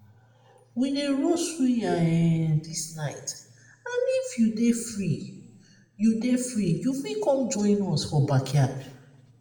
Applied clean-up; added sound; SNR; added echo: none; none; none; reverberation time 0.7 s.